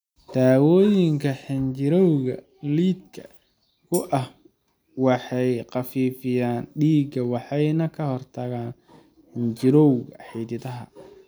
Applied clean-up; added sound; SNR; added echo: none; Tambourine; 18 dB; none.